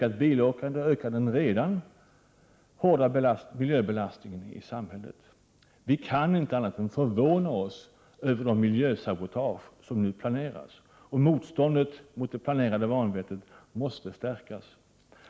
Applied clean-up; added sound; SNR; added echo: none; none; none; none.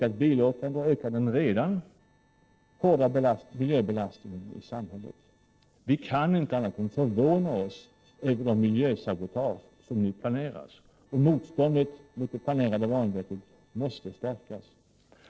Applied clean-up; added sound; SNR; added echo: neural separator model SepFormer DNS4.